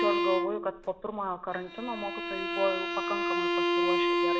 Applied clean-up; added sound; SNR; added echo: none; Bowed string instrument; -4 dB; reverberation time 1.0 s.